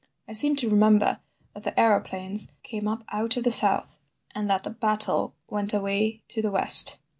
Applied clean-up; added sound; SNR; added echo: none; none; none; none.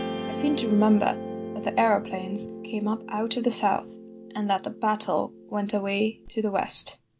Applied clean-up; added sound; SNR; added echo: none; Guitar; 13 dB; none.